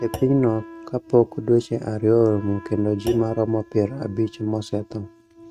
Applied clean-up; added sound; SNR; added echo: neural mask model RNNoise.